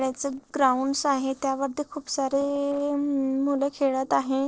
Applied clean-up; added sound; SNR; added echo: neural separator model SepFormer DNS4.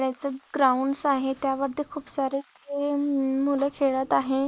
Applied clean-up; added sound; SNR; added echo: neural mask model Resemble Enhance denoiser.